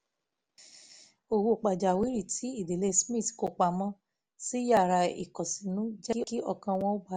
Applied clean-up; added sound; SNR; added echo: none; none; none; none.